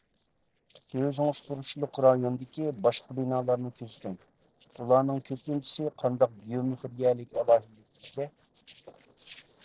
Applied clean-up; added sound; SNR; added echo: neural separator model SepFormer DNS4.